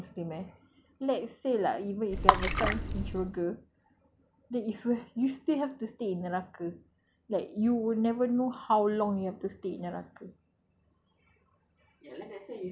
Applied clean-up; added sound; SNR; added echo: none; Water / Splash, splatter; -4 dB; none.